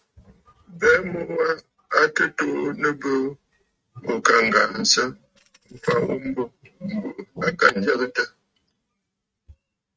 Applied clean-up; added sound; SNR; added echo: neural mask model RNNoise.